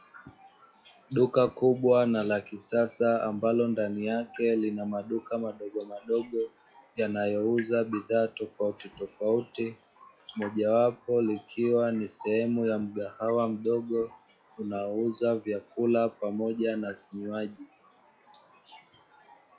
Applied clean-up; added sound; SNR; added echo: classical method log-MMSE.